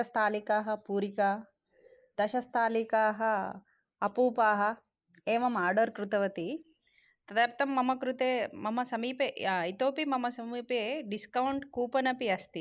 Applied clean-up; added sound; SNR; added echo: neural mask model Resemble Enhance denoiser.